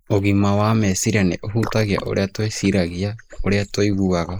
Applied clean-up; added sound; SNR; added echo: neural mask model Resemble Enhance denoiser.